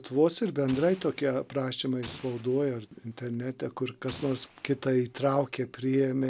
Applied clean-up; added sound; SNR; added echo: none; Explosion; 19 dB; none.